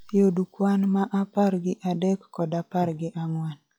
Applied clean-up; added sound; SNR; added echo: classical method log-MMSE.